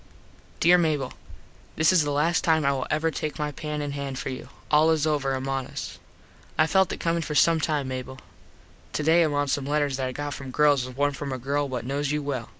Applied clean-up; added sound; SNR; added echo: none; none; none; none.